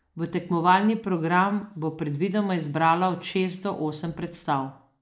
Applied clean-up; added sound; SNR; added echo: neural mask model Resemble Enhance denoiser.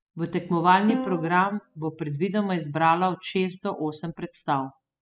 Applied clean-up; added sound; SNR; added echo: classical method spectral subtraction.